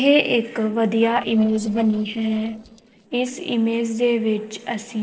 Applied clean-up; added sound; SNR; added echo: neural separator model SepFormer DNS4.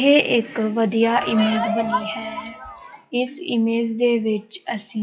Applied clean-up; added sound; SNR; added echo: classical method WPE with log-MMSE.